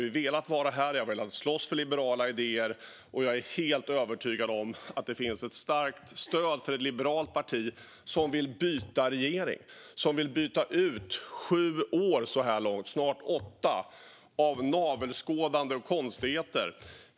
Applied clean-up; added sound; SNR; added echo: none; none; none; none.